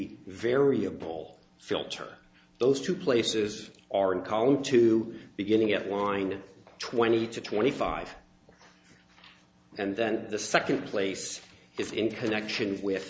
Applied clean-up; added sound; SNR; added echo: none; none; none; none.